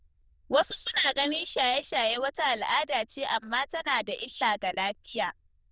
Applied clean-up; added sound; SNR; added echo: neural diffusion model UNIVERSE++.